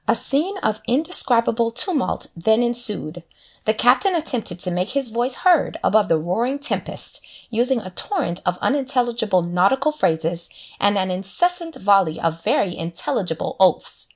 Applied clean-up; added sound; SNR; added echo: none; none; none; none.